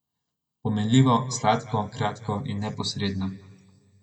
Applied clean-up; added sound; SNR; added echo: none; none; none; reverberation time 1.3 s.